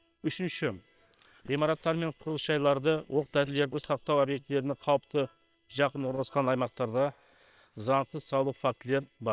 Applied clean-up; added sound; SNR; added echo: neural separator model SepFormer WHAM!.